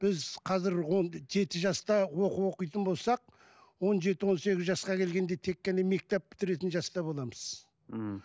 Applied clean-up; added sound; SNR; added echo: none; none; none; none.